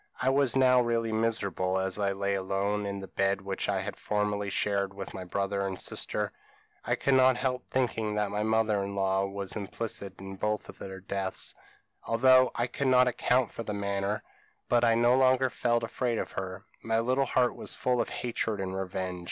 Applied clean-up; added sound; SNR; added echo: none; none; none; none.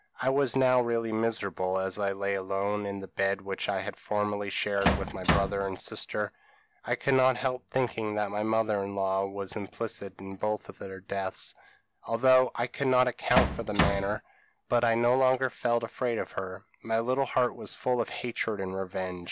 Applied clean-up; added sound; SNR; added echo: none; Bass drum; -1 dB; none.